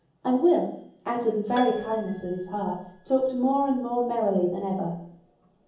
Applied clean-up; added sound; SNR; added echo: none; Keyboard (musical); 18 dB; reverberation time 0.7 s.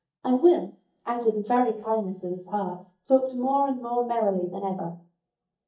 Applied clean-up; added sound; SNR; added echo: neural mask model DeepFilterNet 3.